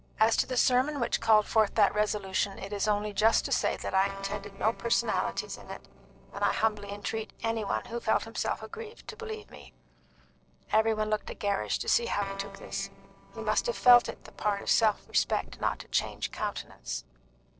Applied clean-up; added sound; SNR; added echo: neural separator model SepFormer DNS4.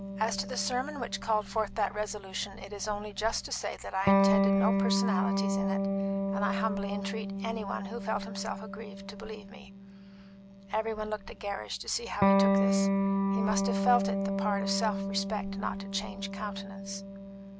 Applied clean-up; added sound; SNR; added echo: none; Electric guitar; -3 dB; none.